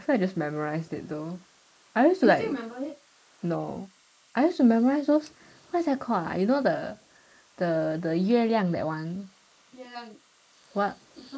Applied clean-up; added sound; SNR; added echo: neural mask model Resemble Enhance denoiser.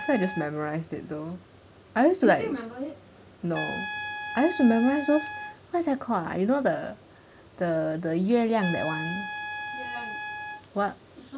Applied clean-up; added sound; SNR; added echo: none; Trumpet; 11 dB; none.